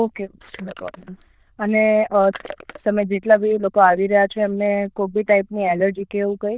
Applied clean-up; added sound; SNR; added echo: neural diffusion model UNIVERSE++.